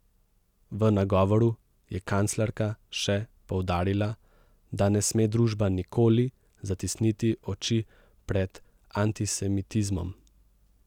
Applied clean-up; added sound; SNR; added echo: none; none; none; none.